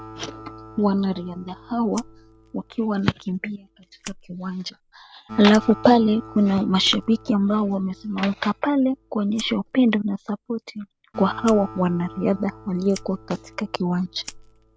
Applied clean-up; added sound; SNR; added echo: none; Fire + Acoustic guitar; 19 dB; none.